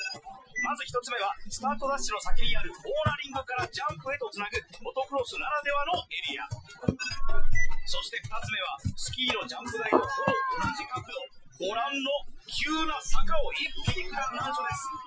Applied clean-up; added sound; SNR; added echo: classical method Wiener filter.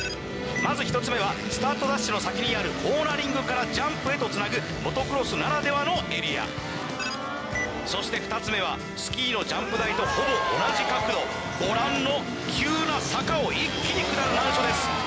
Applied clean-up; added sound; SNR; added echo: none; none; none; none.